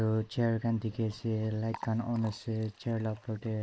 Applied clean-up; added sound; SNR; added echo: neural mask model Resemble Enhance denoiser.